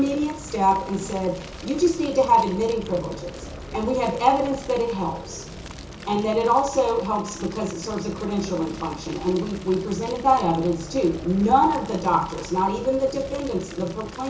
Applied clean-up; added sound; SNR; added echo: none; Fire; 14 dB; reverberation time 0.7 s.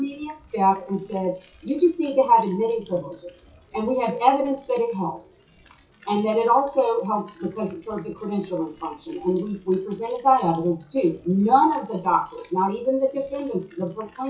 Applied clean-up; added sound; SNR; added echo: classical method WPE with log-MMSE.